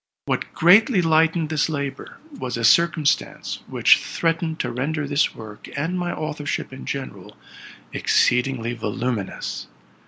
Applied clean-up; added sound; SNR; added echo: none; none; none; none.